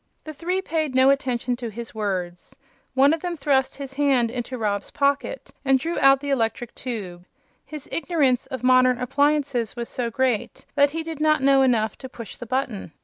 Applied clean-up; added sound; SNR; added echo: none; none; none; none.